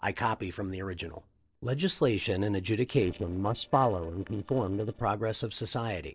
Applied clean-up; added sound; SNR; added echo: neural separator model SepFormer DNS4.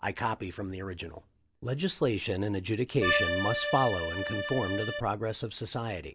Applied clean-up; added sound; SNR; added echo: none; Accordion; 0 dB; none.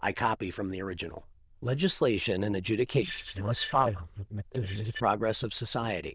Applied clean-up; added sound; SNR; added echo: neural diffusion model UNIVERSE++.